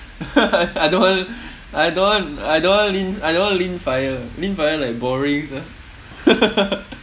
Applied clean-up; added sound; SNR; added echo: none; none; none; none.